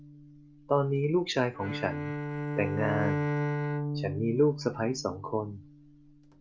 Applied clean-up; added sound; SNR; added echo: none; Bowed string instrument; 4 dB; none.